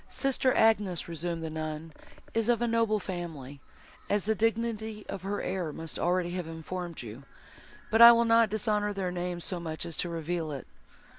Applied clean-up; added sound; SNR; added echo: none; none; none; none.